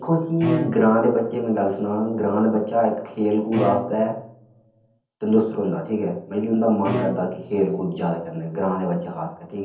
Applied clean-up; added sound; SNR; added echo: none; Bowed string instrument; 11 dB; reverberation time 0.7 s.